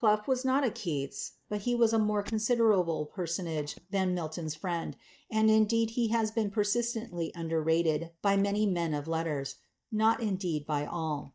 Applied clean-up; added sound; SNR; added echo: neural mask model DeepFilterNet 3.